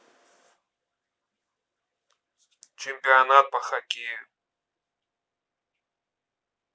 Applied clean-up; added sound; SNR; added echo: none; none; none; none.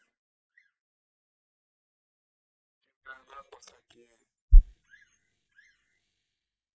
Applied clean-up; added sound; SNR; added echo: neural mask model DeepFilterNet 3.